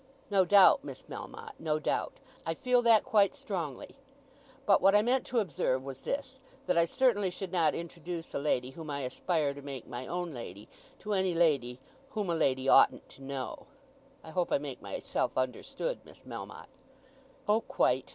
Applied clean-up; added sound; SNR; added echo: none; none; none; none.